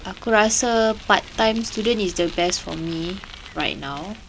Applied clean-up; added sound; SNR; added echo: none; Bicycle; 16 dB; none.